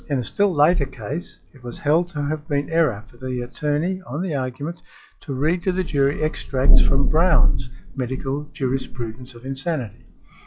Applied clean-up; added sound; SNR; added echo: classical method log-MMSE.